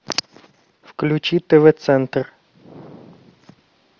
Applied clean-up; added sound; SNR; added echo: none; none; none; none.